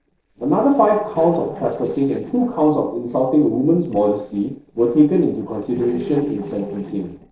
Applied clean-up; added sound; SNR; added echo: neural separator model SepFormer DNS4.